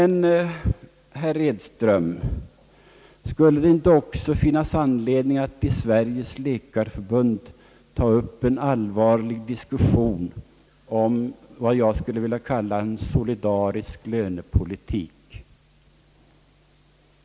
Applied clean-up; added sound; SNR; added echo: none; none; none; none.